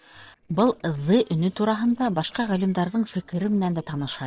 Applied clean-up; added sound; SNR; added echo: neural separator model SepFormer DNS4.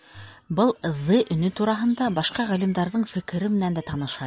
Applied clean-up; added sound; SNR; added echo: none; none; none; none.